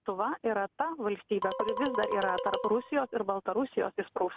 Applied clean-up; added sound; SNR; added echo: none; Marimba, xylophone; 4 dB; none.